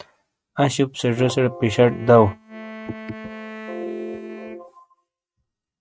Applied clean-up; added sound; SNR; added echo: neural mask model RNNoise.